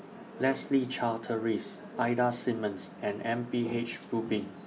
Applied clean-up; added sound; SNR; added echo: none; none; none; none.